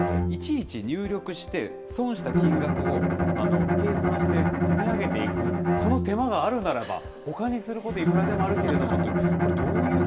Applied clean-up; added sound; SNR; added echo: none; Bowed string instrument; -4 dB; none.